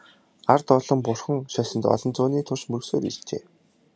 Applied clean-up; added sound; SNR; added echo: none; none; none; none.